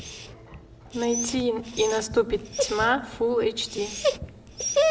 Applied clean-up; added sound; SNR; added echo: none; Dog; 3 dB; reverberation time 0.7 s.